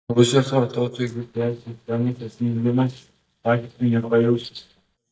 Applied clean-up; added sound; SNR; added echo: neural mask model DeepFilterNet 3.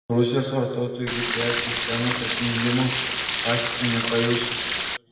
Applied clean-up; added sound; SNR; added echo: none; Stream; -3 dB; reverberation time 1.4 s.